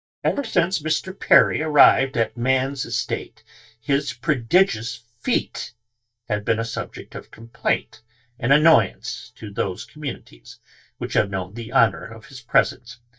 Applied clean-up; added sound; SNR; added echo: neural mask model DeepFilterNet 3.